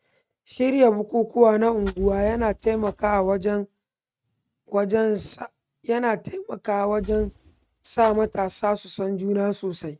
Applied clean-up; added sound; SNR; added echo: neural mask model RNNoise.